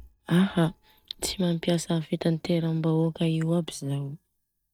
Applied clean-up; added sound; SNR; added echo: neural mask model DeepFilterNet 3.